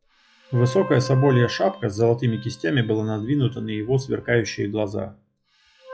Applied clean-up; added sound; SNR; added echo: classical method log-MMSE.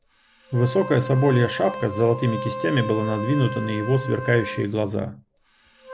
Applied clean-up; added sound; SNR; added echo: none; Wind instrument, woodwind instrument; 11 dB; none.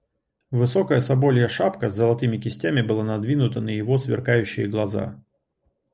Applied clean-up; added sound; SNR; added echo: none; none; none; none.